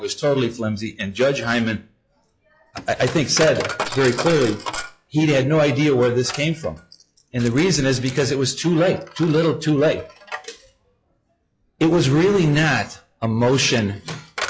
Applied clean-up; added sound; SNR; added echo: classical method log-MMSE.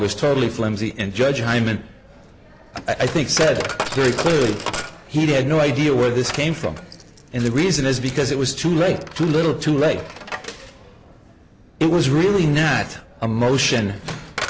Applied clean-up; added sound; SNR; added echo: none; Coin (dropping); 13 dB; none.